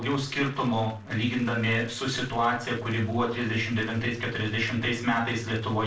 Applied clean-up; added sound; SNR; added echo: neural separator model SepFormer DNS4.